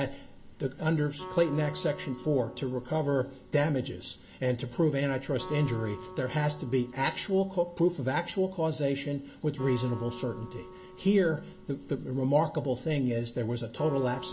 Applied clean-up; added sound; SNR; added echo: none; Acoustic guitar; 17 dB; none.